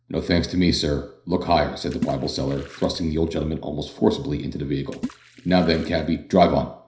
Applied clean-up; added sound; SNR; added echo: neural separator model SepFormer DNS4.